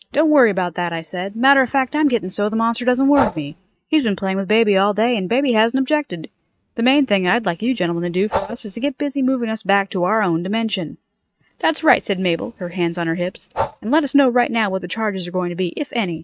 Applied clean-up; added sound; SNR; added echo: neural mask model RNNoise.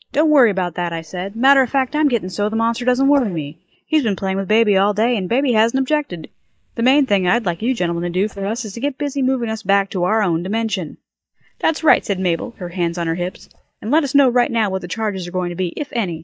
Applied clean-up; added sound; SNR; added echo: neural mask model DeepFilterNet 3.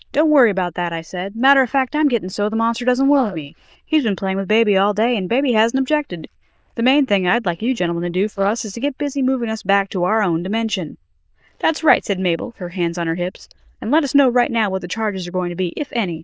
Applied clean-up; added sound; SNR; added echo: neural diffusion model UNIVERSE++.